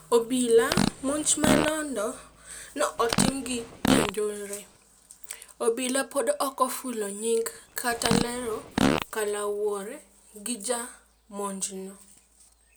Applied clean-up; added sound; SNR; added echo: none; Fart; 0 dB; none.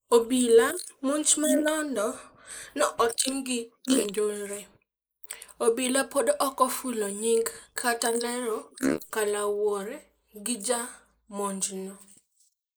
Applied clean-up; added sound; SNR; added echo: neural mask model Resemble Enhance denoiser.